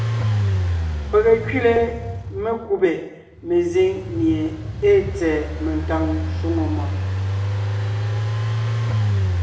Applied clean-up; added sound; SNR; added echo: none; Engine; 1 dB; reverberation time 1.0 s.